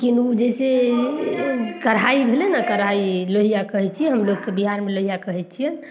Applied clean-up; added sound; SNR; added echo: none; none; none; none.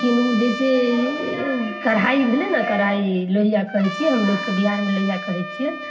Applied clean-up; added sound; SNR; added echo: none; Trumpet; 10 dB; reverberation time 0.4 s.